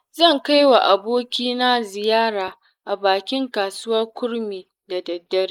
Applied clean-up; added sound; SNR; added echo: neural mask model Resemble Enhance denoiser.